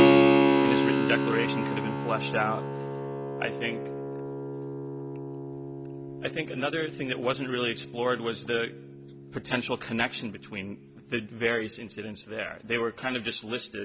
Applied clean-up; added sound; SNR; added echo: none; Keyboard (musical); -3 dB; none.